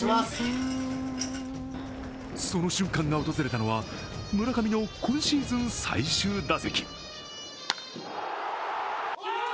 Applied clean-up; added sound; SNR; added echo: none; Guitar; 4 dB; none.